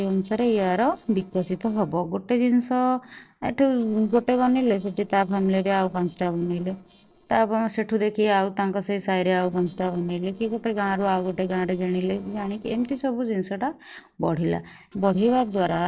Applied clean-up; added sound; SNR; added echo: neural separator model SepFormer DNS4.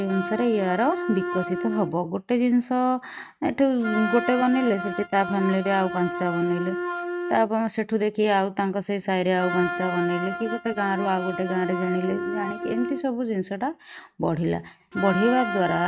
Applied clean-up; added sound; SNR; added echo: neural mask model RNNoise.